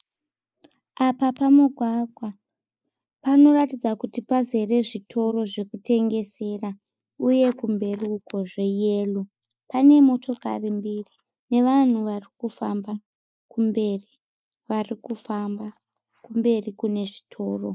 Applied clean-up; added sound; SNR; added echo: neural mask model Resemble Enhance denoiser.